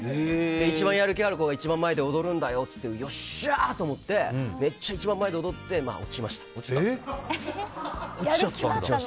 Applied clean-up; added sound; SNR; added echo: none; none; none; none.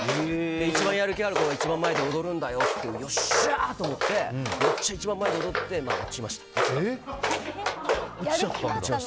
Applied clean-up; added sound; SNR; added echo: none; Walk, footsteps; 2 dB; none.